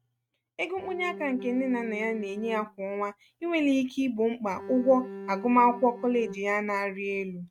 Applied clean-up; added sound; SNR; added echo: neural mask model RNNoise.